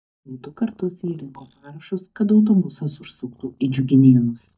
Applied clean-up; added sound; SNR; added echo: neural mask model DeepFilterNet 3.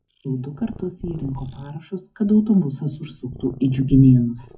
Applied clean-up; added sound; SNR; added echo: classical method WPE with log-MMSE.